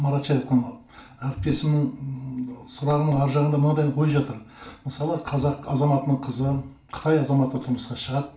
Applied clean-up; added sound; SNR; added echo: none; none; none; reverberation time 0.4 s.